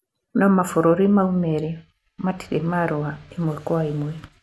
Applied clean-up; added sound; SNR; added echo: none; none; none; none.